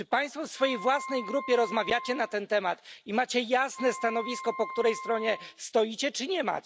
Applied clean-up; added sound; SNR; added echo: none; Wind instrument, woodwind instrument; 12 dB; none.